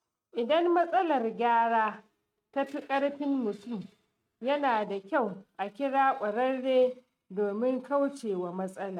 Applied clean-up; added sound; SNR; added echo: neural mask model RNNoise.